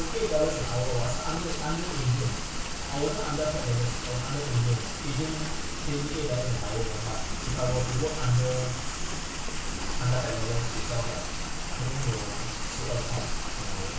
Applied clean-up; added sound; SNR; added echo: none; Rain; 0 dB; reverberation time 0.6 s.